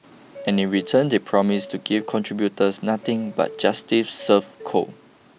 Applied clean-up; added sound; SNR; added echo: none; Subway, metro, underground; 18 dB; none.